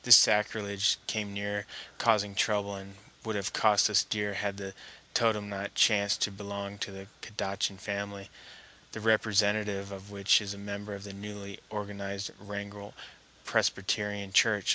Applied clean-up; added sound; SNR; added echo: none; none; none; none.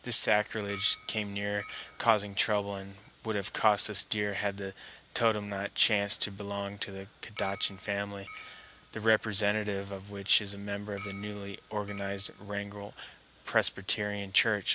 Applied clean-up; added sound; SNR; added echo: none; Chink, clink; 18 dB; none.